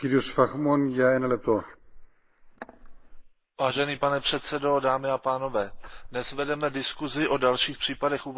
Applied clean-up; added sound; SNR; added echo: neural mask model Resemble Enhance denoiser.